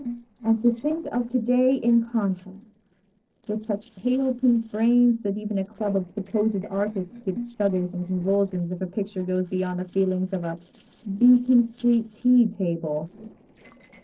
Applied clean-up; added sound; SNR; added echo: neural separator model SepFormer DNS4.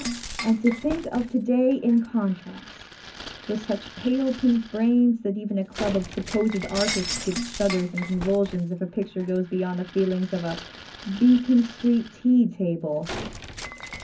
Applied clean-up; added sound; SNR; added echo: none; Shatter; 13 dB; reverberation time 0.4 s.